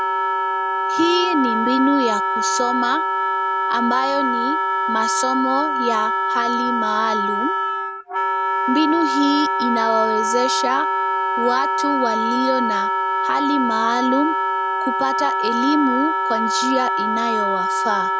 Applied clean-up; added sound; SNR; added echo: none; Wind instrument, woodwind instrument; -3 dB; none.